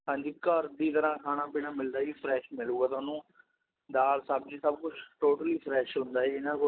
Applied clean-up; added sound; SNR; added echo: none; none; none; none.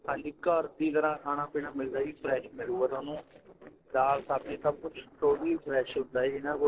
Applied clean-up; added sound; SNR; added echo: neural separator model SepFormer DNS4.